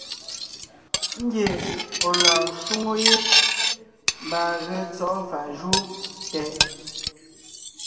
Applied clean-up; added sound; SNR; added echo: none; Cutlery, silverware; -3 dB; reverberation time 1.8 s.